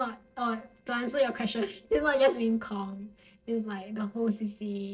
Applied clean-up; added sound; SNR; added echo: neural separator model SepFormer DNS4.